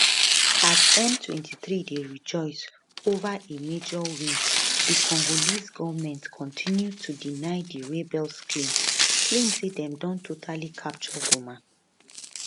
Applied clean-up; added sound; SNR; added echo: none; Tearing; -4 dB; none.